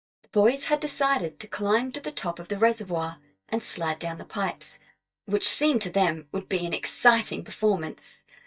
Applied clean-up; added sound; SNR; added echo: neural mask model DeepFilterNet 3.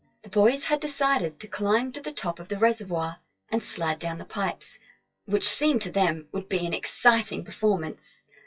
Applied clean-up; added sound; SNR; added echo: classical method WPE with log-MMSE.